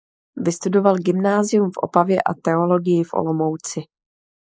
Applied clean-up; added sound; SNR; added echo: neural mask model Resemble Enhance denoiser.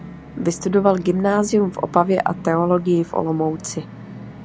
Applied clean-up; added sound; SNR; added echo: none; Musical instrument; 16 dB; none.